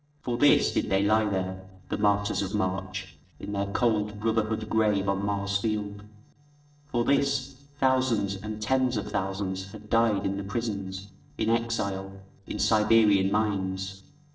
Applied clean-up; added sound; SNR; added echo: neural separator model SepFormer DNS4.